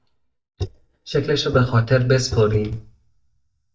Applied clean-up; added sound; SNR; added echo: neural mask model DeepFilterNet 3.